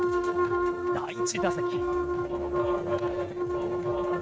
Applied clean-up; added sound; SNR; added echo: neural mask model RNNoise.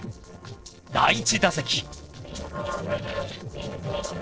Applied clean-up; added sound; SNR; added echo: neural separator model SepFormer DNS4.